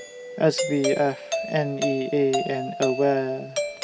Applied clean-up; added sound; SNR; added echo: none; Doorbell; 5 dB; none.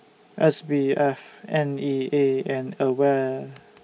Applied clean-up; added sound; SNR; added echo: none; none; none; none.